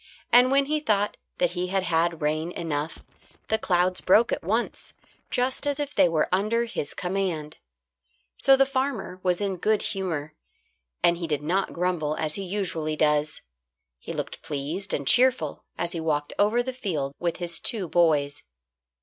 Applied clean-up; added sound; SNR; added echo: neural mask model RNNoise.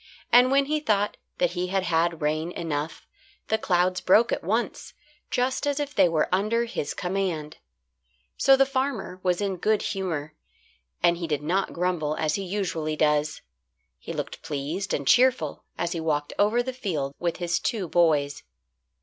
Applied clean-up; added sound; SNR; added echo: none; none; none; none.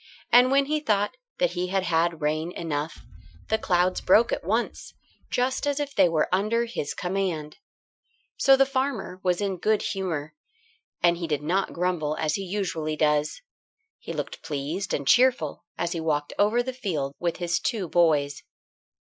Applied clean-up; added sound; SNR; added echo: classical method Wiener filter.